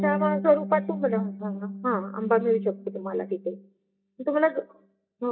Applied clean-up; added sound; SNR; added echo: neural mask model DeepFilterNet 3.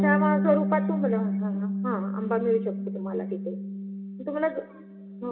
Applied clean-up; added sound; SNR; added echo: none; Bass guitar; -1 dB; reverberation time 1.0 s.